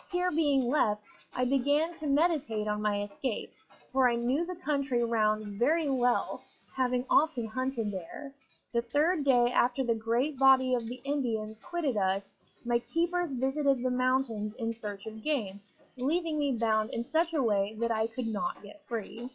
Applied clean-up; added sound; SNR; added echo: classical method log-MMSE.